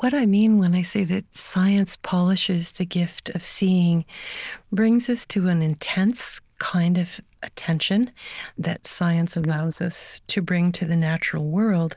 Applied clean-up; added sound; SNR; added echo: neural diffusion model UNIVERSE++.